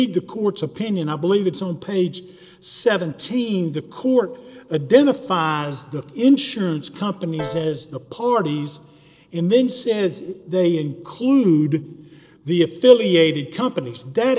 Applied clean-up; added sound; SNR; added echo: neural separator model SepFormer DNS4.